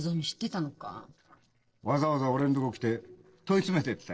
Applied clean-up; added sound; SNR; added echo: neural separator model SepFormer DNS4.